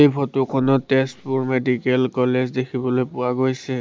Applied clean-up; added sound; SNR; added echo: neural mask model Resemble Enhance denoiser.